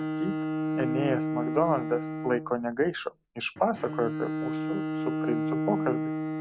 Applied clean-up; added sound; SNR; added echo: none; Bowed string instrument; 0 dB; none.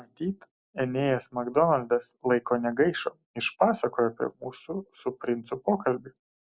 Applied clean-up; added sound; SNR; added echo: none; none; none; none.